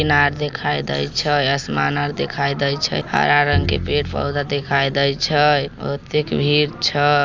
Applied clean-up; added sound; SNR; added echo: none; Bowed string instrument; 12 dB; none.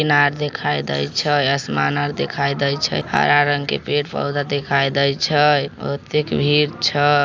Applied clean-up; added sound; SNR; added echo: none; none; none; none.